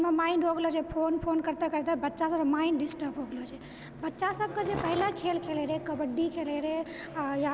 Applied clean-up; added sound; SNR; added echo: none; Skateboard; 16 dB; none.